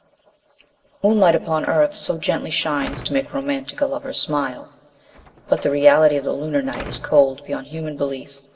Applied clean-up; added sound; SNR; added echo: none; Slam; 20 dB; reverberation time 0.3 s.